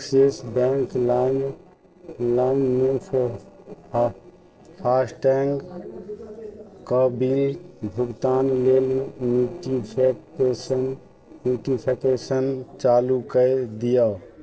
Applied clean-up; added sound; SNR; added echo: neural separator model SepFormer DNS4.